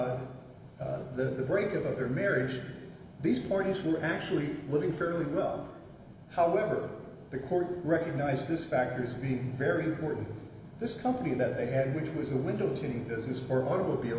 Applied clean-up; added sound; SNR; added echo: none; Bowed string instrument; 18 dB; reverberation time 1.4 s.